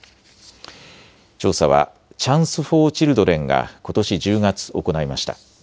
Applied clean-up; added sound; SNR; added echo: none; none; none; none.